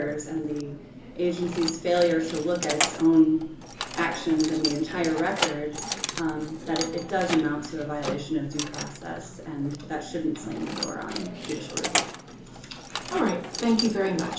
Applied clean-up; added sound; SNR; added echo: none; Keys jangling; 7 dB; reverberation time 0.7 s.